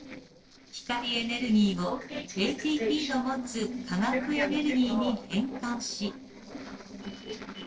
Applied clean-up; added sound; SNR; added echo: neural separator model SepFormer DNS4.